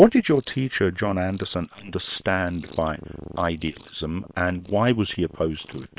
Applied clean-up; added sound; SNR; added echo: neural separator model SepFormer WHAM!.